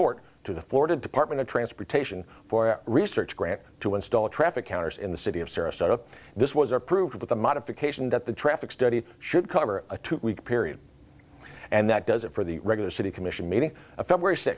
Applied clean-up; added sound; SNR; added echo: none; none; none; none.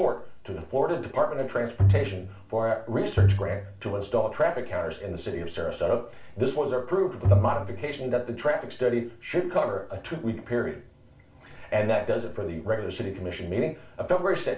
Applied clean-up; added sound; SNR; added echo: none; Bowed string instrument; -2 dB; reverberation time 0.3 s.